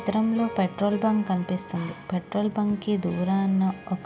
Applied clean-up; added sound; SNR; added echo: none; Harp; 18 dB; none.